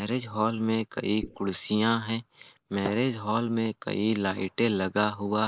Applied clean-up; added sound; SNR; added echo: neural mask model Resemble Enhance denoiser.